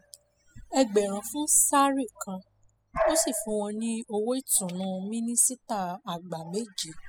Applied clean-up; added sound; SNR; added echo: classical method spectral subtraction.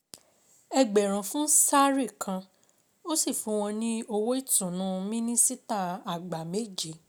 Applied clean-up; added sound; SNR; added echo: none; none; none; none.